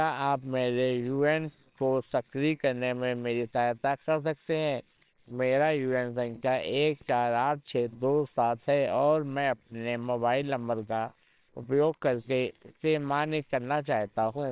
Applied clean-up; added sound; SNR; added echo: neural separator model SepFormer WHAMR!.